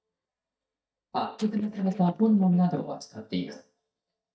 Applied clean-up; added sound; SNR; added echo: neural mask model DeepFilterNet 3.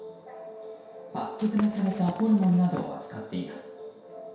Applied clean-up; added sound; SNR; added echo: none; Walk, footsteps / Run; 14 dB; reverberation time 0.7 s.